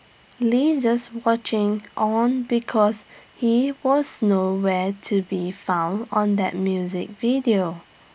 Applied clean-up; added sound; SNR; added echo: none; none; none; none.